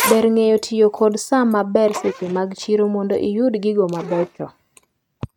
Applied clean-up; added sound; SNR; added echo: neural mask model RNNoise.